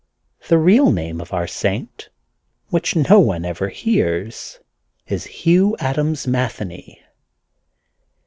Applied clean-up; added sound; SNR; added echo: none; none; none; none.